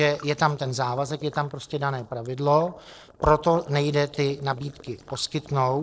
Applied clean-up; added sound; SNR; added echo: neural separator model SepFormer DNS4.